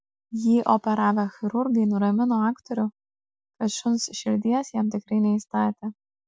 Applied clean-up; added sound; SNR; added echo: none; none; none; none.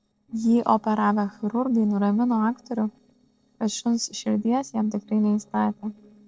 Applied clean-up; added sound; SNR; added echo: neural separator model SepFormer DNS4.